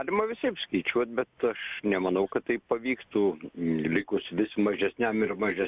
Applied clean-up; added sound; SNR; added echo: none; none; none; none.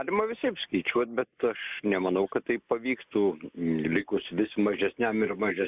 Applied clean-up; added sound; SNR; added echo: neural mask model Resemble Enhance denoiser.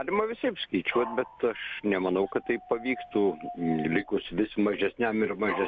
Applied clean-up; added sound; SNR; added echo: none; Dog; 14 dB; none.